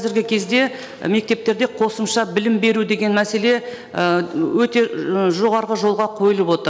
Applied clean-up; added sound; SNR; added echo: none; none; none; none.